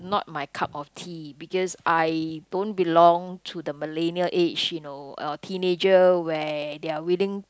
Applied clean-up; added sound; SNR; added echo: none; none; none; none.